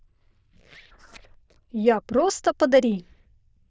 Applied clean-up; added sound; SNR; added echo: neural diffusion model UNIVERSE++.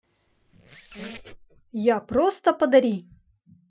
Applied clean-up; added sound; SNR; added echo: classical method Wiener filter.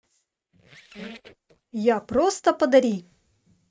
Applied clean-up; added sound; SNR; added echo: neural mask model RNNoise.